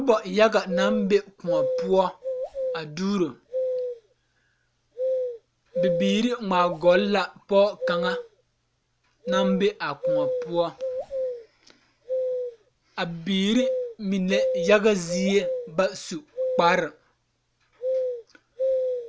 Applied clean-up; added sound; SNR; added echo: none; Bird vocalization, bird call, bird song; 3 dB; none.